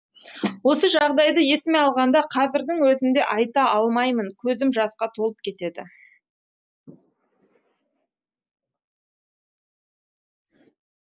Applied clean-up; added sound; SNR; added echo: neural mask model Resemble Enhance denoiser.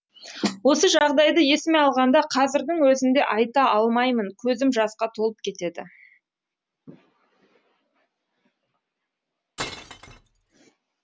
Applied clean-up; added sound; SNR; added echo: none; Glass; 14 dB; none.